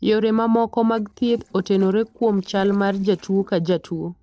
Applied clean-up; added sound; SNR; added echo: neural separator model SepFormer DNS4.